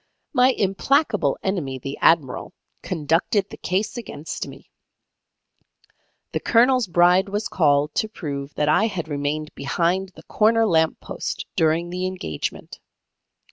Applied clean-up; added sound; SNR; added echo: none; none; none; none.